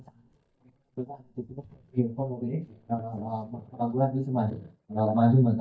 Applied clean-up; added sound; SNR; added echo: neural mask model DeepFilterNet 3.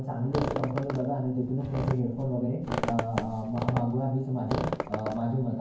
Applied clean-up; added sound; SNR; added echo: none; Squeak; 5 dB; reverberation time 0.9 s.